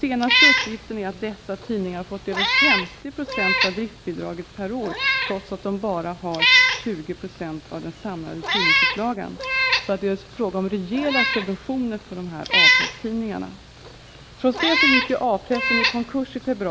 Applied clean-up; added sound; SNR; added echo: none; Meow; -3 dB; none.